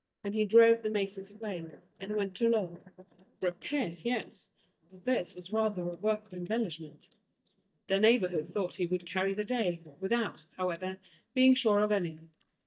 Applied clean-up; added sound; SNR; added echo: neural mask model DeepFilterNet 3.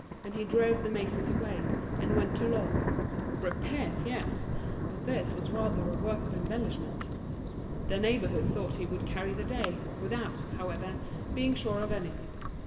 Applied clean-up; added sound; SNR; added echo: none; Thunder; -2 dB; reverberation time 1.6 s.